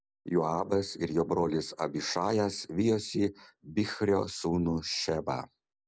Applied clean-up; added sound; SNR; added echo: none; none; none; none.